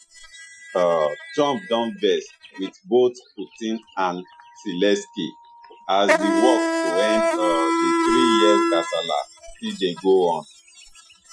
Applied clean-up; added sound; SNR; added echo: classical method Wiener filter.